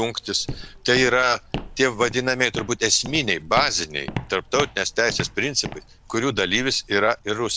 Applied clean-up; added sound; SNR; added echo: none; Walk, footsteps; 13 dB; none.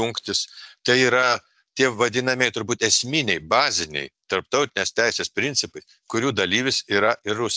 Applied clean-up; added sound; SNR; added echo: none; none; none; none.